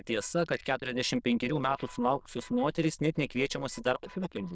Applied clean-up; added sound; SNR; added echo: neural diffusion model UNIVERSE++.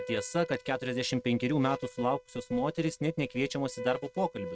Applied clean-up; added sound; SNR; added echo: neural mask model RNNoise.